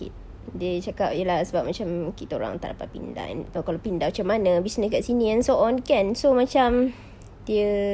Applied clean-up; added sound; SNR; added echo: none; none; none; none.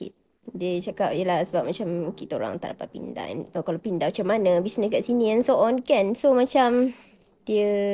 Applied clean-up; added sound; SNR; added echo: neural separator model SepFormer DNS4.